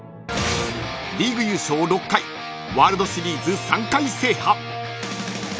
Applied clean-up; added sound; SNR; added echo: none; none; none; none.